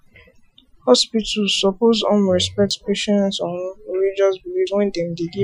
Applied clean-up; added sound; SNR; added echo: classical method Wiener filter.